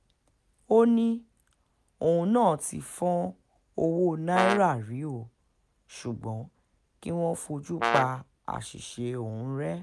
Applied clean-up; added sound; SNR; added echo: none; Brass instrument; 4 dB; none.